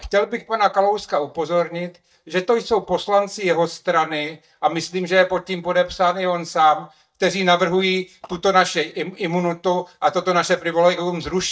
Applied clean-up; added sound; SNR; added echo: neural mask model DeepFilterNet 3.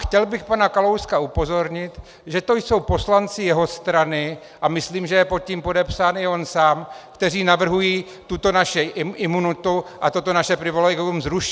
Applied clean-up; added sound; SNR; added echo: none; none; none; none.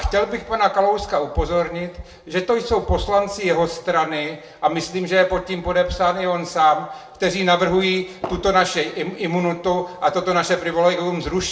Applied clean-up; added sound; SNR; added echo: none; Fireworks; 16 dB; reverberation time 0.6 s.